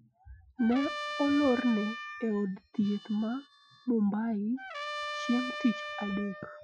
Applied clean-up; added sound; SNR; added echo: classical method Wiener filter.